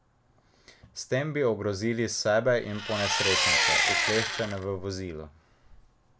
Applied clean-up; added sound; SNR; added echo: none; Engine; -3 dB; none.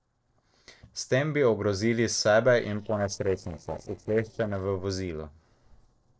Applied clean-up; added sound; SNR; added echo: neural separator model SepFormer DNS4.